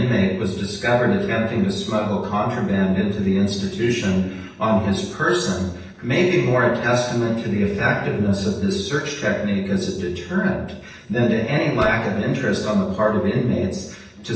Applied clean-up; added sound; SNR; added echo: neural separator model SepFormer DNS4.